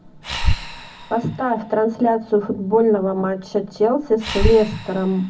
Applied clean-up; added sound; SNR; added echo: none; Breathing; 6 dB; reverberation time 0.4 s.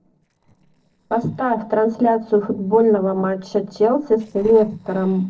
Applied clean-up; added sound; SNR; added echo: neural separator model SepFormer DNS4.